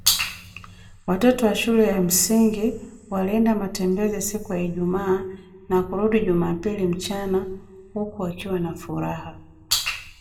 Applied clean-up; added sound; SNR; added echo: none; none; none; reverberation time 0.8 s.